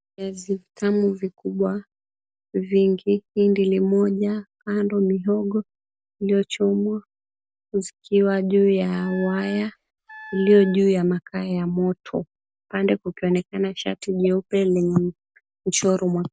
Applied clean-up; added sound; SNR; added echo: none; Wind instrument, woodwind instrument; 18 dB; none.